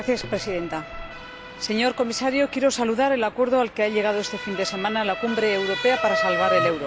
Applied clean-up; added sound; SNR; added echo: none; Motor vehicle (road) / Siren; 7 dB; none.